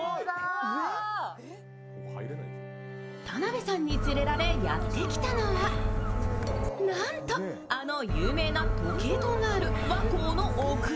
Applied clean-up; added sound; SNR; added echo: none; Gull, seagull; -3 dB; none.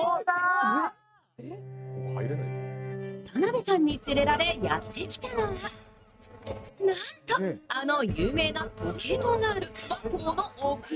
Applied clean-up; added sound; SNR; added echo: neural mask model RNNoise.